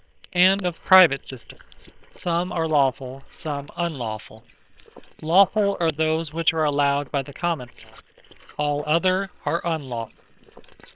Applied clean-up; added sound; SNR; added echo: neural separator model SepFormer WHAM!.